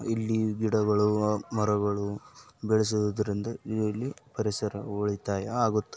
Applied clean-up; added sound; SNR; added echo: none; none; none; none.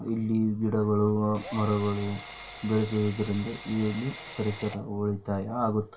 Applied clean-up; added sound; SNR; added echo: none; Drill; 13 dB; reverberation time 0.2 s.